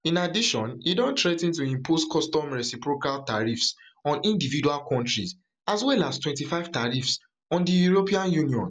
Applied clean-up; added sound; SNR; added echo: none; none; none; none.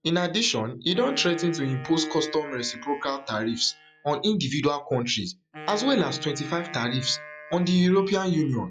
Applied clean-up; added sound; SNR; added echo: classical method log-MMSE.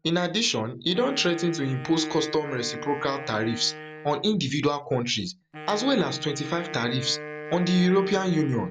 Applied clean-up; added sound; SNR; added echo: none; Wind instrument, woodwind instrument; 13 dB; none.